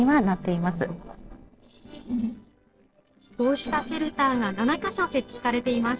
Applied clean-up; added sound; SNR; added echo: neural separator model SepFormer DNS4.